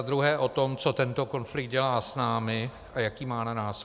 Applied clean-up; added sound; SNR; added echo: none; none; none; none.